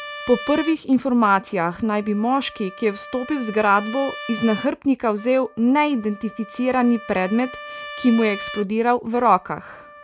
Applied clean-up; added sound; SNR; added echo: none; Trumpet; 15 dB; none.